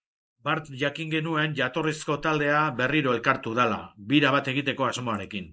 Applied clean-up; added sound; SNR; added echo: neural mask model Resemble Enhance denoiser.